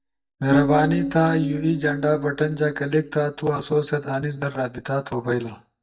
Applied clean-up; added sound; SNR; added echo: neural mask model DeepFilterNet 3.